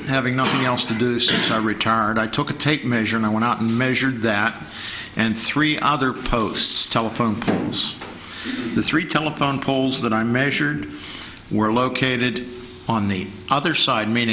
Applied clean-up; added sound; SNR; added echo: none; none; none; none.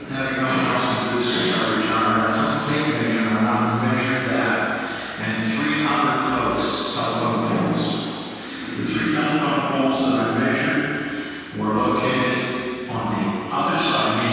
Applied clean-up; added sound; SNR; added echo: none; none; none; reverberation time 2.2 s.